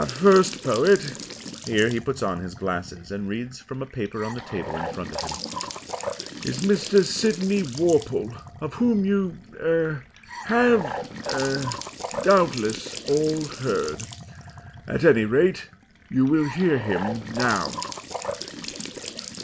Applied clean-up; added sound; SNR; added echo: none; Trickle, dribble / Bathtub (filling or washing) / Sink (filling or washing) / Gurgling; 11 dB; none.